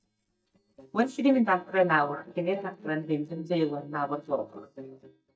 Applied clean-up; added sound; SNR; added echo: neural mask model DeepFilterNet 3.